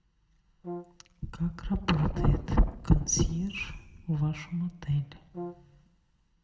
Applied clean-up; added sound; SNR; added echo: none; Brass instrument; 14 dB; reverberation time 1.4 s.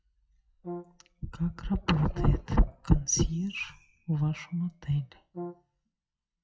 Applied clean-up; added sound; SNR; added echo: classical method WPE with log-MMSE.